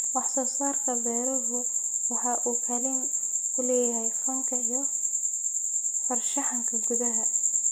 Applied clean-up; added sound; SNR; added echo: none; none; none; none.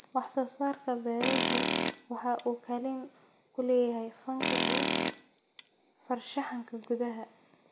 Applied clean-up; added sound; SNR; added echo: none; Tools; 3 dB; none.